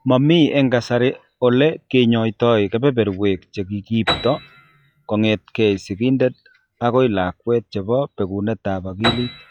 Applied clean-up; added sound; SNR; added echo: classical method log-MMSE.